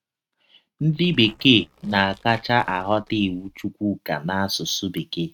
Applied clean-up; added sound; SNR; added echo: neural mask model RNNoise.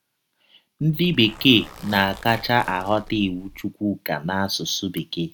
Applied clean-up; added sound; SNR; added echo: none; Zipper (clothing); 19 dB; none.